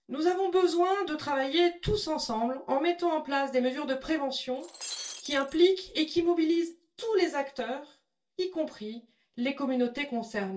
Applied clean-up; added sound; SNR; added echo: neural separator model SepFormer DNS4.